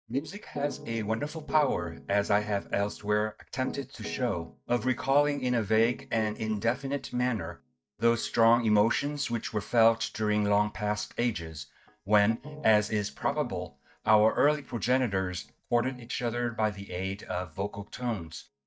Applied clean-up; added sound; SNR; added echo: neural mask model DeepFilterNet 3.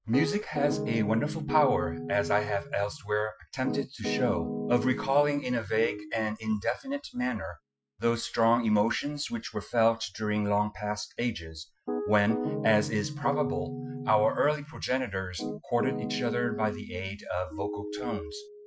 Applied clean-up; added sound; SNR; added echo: classical method Wiener filter.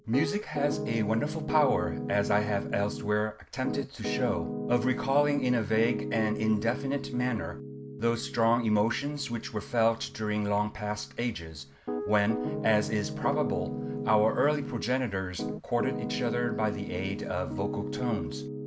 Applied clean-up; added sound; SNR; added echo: none; Piano; 6 dB; none.